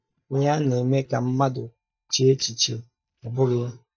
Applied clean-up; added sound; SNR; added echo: neural mask model DeepFilterNet 3.